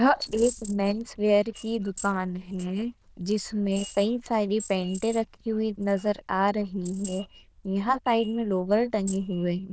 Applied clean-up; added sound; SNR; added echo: neural diffusion model UNIVERSE++.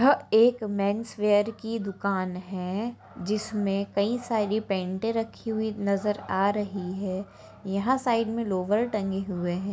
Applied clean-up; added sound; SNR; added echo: none; none; none; none.